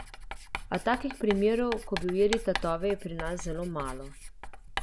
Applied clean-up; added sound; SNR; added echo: none; Writing; 7 dB; none.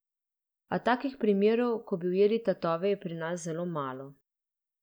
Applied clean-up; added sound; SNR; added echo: none; none; none; none.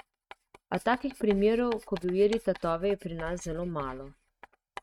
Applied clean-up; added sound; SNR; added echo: neural mask model RNNoise.